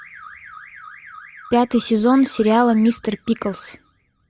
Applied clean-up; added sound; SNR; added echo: neural mask model RNNoise.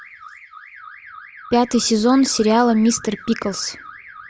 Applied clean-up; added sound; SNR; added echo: neural mask model Resemble Enhance denoiser.